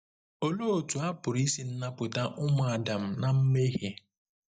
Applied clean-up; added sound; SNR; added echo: neural mask model DeepFilterNet 3.